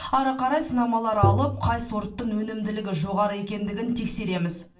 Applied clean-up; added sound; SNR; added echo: none; Tap; -1 dB; reverberation time 0.3 s.